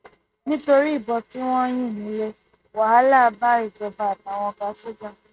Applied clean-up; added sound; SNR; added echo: neural mask model RNNoise.